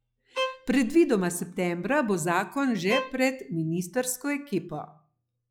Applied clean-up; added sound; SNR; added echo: classical method log-MMSE.